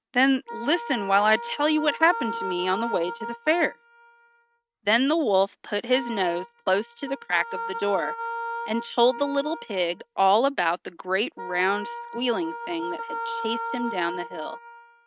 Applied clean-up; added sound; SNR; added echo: neural mask model RNNoise.